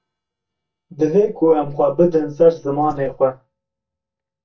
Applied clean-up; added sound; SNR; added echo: neural mask model DeepFilterNet 3.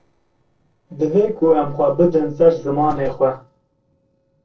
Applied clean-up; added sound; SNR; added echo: neural separator model SepFormer DNS4.